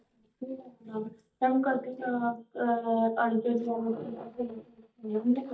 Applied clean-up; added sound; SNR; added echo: neural mask model DeepFilterNet 3.